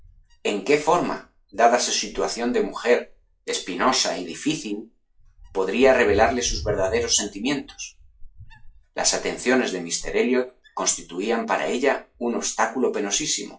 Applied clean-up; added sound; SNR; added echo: classical method log-MMSE.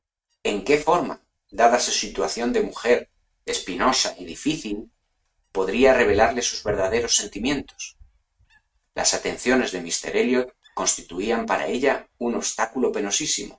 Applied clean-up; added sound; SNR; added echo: neural mask model RNNoise.